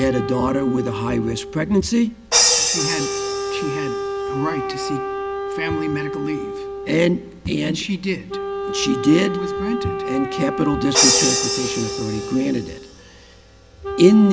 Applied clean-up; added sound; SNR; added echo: none; Crash cymbal + Wind instrument, woodwind instrument; 2 dB; none.